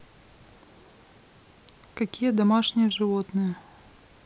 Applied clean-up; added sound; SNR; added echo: none; none; none; none.